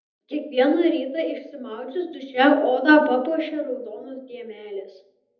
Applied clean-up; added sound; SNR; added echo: none; none; none; reverberation time 0.8 s.